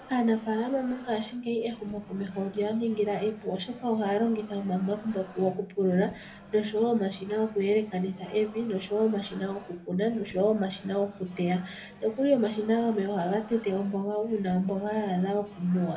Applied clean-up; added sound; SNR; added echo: none; Microwave oven; 20 dB; reverberation time 0.3 s.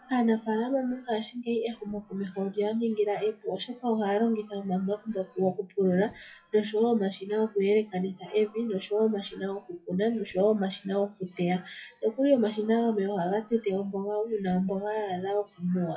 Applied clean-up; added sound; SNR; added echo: classical method WPE with log-MMSE.